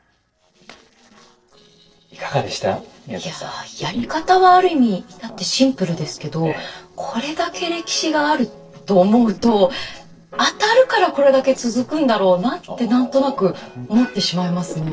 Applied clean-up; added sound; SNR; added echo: neural separator model SepFormer DNS4.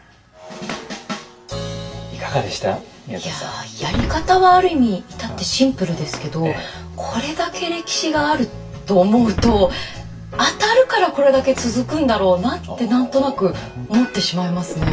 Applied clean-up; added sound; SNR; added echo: none; Shatter; 14 dB; reverberation time 0.2 s.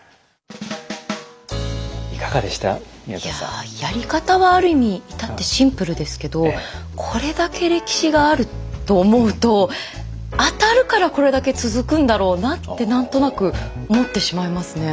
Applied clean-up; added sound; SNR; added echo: none; none; none; none.